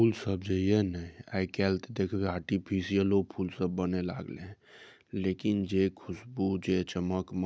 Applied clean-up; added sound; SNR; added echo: none; none; none; none.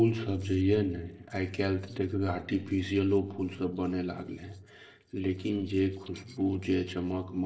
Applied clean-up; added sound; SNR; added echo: neural separator model SepFormer DNS4.